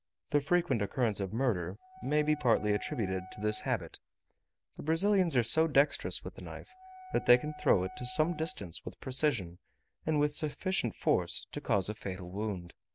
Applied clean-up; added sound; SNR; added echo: none; Wind instrument, woodwind instrument; 18 dB; none.